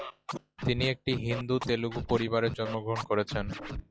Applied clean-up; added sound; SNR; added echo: classical method log-MMSE.